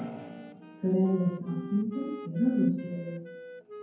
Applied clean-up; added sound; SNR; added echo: none; Wind instrument, woodwind instrument; 15 dB; reverberation time 0.9 s.